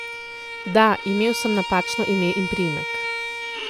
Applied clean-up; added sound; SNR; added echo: none; Bowed string instrument; 6 dB; none.